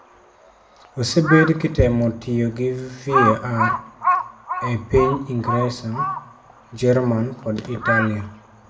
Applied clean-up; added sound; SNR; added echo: none; Crow; 5 dB; reverberation time 0.4 s.